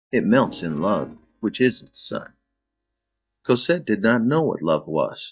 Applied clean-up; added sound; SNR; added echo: neural mask model DeepFilterNet 3.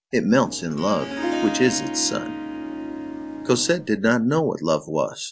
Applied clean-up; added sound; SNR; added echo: none; Harp; 7 dB; none.